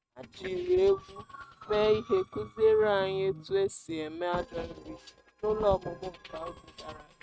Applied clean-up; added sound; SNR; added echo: neural mask model RNNoise.